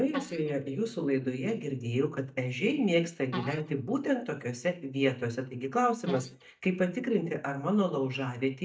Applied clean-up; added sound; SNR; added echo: neural mask model DeepFilterNet 3.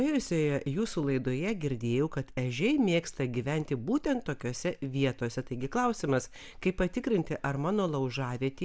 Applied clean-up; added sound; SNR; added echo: none; none; none; none.